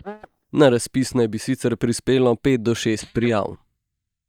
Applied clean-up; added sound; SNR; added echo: neural mask model DeepFilterNet 3.